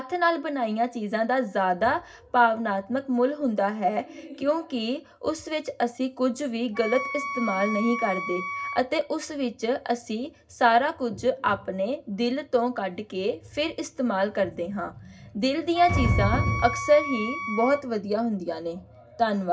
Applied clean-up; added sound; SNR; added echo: none; Wind instrument, woodwind instrument; 7 dB; reverberation time 0.4 s.